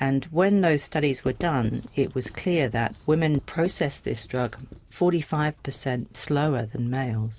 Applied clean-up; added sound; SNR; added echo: none; Writing; 17 dB; none.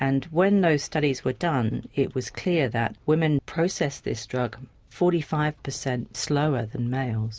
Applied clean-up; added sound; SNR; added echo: none; none; none; none.